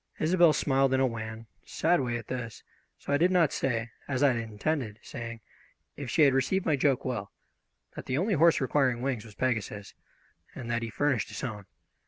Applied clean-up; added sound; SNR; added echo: none; none; none; none.